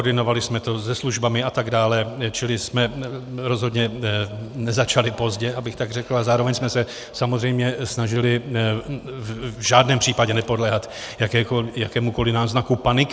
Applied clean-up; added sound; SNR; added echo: none; none; none; none.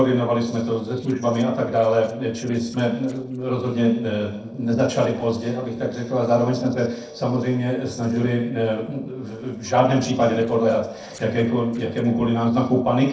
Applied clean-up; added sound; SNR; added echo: neural separator model SepFormer DNS4.